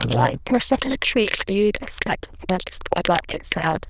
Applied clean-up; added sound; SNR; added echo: neural diffusion model UNIVERSE++.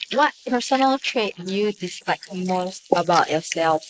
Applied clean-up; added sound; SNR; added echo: neural mask model Resemble Enhance denoiser.